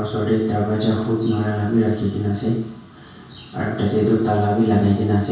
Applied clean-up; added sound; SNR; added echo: none; none; none; reverberation time 0.6 s.